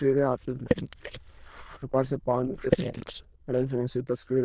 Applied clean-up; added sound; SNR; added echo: neural diffusion model UNIVERSE++.